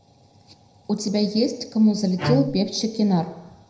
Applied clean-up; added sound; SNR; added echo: none; Bowed string instrument; 6 dB; reverberation time 0.7 s.